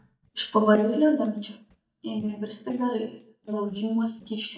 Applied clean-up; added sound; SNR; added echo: neural mask model DeepFilterNet 3.